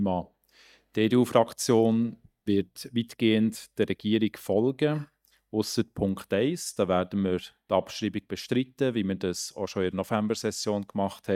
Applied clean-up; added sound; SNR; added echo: neural mask model DeepFilterNet 3.